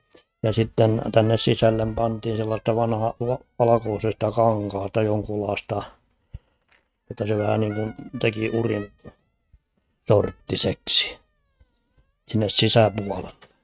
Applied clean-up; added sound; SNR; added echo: neural mask model RNNoise.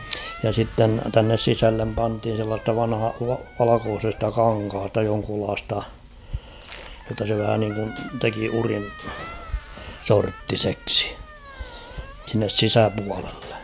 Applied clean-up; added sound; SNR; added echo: none; Squeak; 20 dB; none.